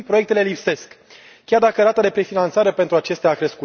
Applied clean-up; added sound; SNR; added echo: none; none; none; none.